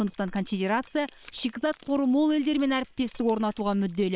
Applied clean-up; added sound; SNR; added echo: neural separator model SepFormer WHAM!.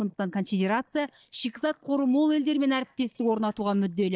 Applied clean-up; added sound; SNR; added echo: neural mask model DeepFilterNet 3.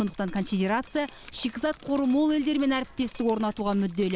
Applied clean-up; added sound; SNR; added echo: none; Drip; 19 dB; none.